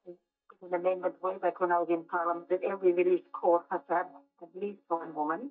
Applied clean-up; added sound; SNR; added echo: neural mask model DeepFilterNet 3.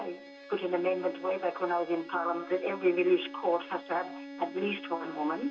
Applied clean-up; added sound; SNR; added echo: none; Bowed string instrument; 14 dB; reverberation time 0.2 s.